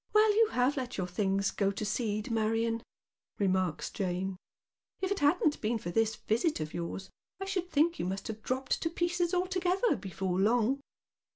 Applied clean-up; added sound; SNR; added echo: none; none; none; none.